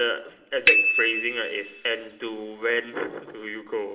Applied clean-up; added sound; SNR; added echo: none; Bicycle bell; -2 dB; reverberation time 1.8 s.